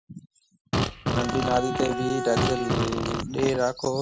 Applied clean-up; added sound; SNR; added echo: none; Bowed string instrument + Fart; -1 dB; none.